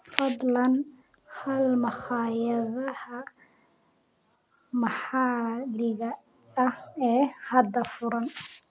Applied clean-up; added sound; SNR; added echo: none; none; none; none.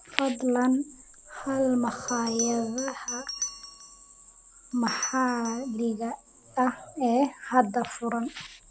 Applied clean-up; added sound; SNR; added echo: none; Bell; 12 dB; none.